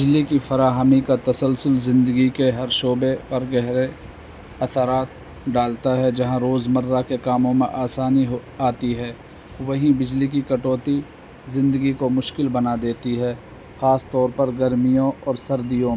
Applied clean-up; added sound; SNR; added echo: none; none; none; none.